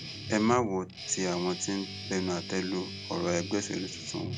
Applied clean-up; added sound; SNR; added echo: none; Guitar; 9 dB; none.